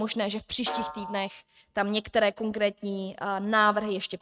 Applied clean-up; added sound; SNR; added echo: neural mask model RNNoise.